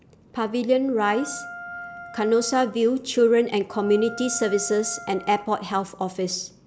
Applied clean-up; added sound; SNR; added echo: none; Wind instrument, woodwind instrument; 15 dB; none.